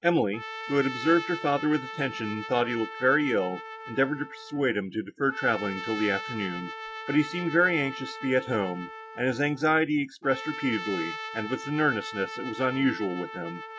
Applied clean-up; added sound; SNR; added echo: none; Trumpet; 11 dB; none.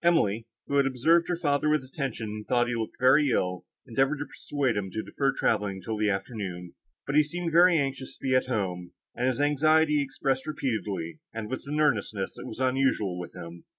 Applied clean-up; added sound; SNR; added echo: none; none; none; none.